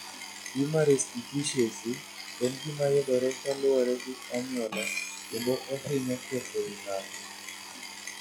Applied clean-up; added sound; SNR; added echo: classical method log-MMSE.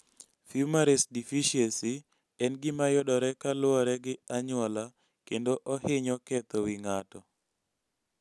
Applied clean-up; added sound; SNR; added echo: none; none; none; none.